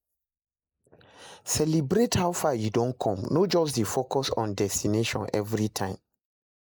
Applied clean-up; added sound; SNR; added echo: neural mask model Resemble Enhance denoiser.